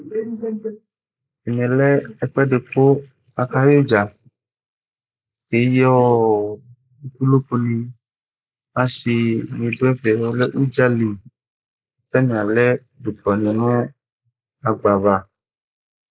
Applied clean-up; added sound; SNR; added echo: neural mask model Resemble Enhance denoiser.